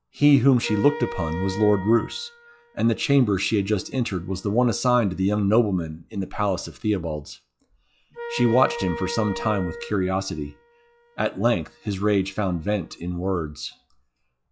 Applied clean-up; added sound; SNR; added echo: classical method log-MMSE.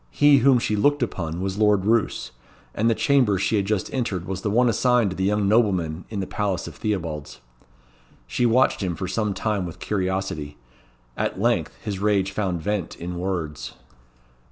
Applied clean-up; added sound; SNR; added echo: none; none; none; none.